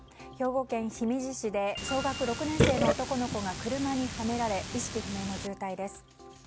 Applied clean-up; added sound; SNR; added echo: none; Burping, eructation; 0 dB; none.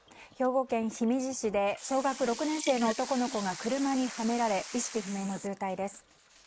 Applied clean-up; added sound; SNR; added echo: neural mask model Resemble Enhance denoiser.